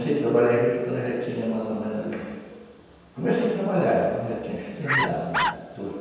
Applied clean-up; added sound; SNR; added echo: none; Bark; 1 dB; reverberation time 1.2 s.